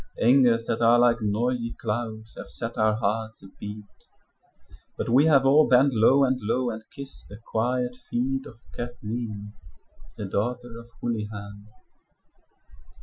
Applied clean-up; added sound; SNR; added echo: classical method Wiener filter.